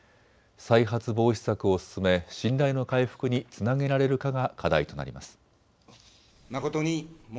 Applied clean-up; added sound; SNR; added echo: none; none; none; none.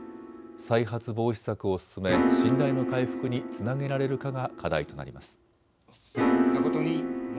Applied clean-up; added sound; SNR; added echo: none; Piano; -1 dB; none.